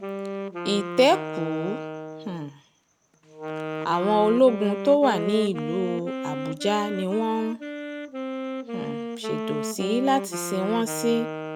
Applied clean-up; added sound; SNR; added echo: none; Wind instrument, woodwind instrument; 7 dB; none.